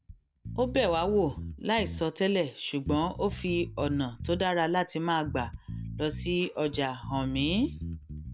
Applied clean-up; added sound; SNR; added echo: none; Bass guitar; 10 dB; none.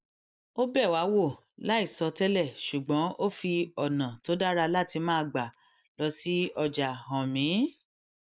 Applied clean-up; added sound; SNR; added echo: neural mask model Resemble Enhance denoiser.